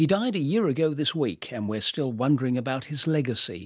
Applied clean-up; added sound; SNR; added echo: none; none; none; none.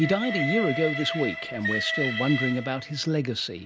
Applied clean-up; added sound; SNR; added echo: none; Train; 5 dB; none.